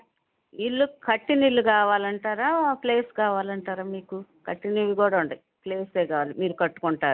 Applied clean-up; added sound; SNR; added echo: none; none; none; none.